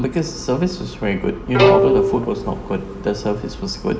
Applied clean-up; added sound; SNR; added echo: none; Bowed string instrument; -2 dB; reverberation time 0.8 s.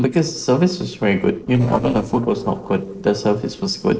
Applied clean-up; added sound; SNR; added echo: neural separator model SepFormer DNS4.